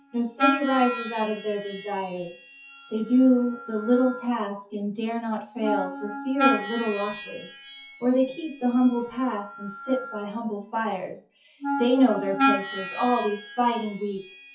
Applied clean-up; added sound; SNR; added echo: classical method WPE with log-MMSE.